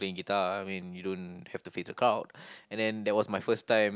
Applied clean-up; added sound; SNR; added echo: none; none; none; none.